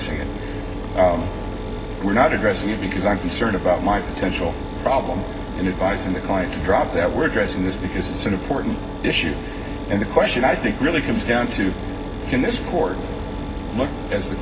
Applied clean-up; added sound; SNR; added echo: none; Mechanisms; 6 dB; reverberation time 0.4 s.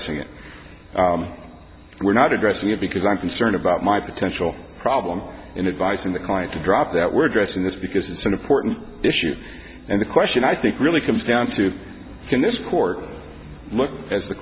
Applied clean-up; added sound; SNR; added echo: none; none; none; none.